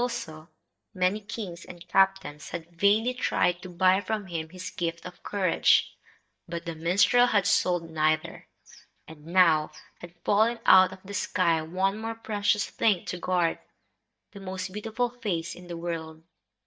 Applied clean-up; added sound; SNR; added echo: neural mask model DeepFilterNet 3.